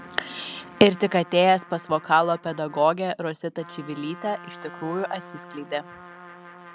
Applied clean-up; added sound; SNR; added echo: none; Trumpet; 19 dB; none.